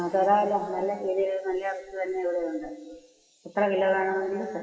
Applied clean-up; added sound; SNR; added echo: classical method WPE with log-MMSE.